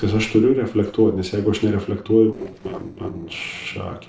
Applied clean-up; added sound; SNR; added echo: neural separator model SepFormer DNS4.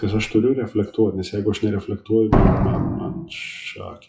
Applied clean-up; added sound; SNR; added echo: classical method WPE with log-MMSE.